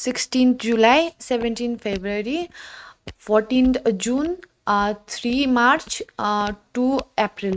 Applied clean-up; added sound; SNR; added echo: neural mask model RNNoise.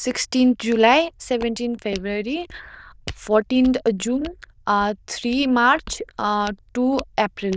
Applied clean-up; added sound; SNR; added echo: neural diffusion model UNIVERSE++.